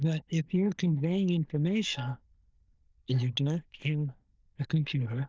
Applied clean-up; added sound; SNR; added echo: neural diffusion model UNIVERSE++.